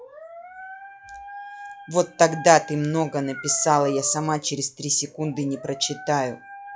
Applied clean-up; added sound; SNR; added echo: classical method log-MMSE.